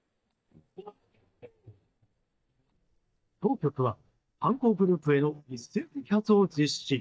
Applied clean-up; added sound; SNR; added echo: neural mask model DeepFilterNet 3.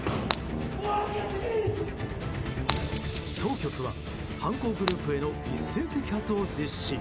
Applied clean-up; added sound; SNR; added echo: none; Brass instrument + Shatter; 8 dB; none.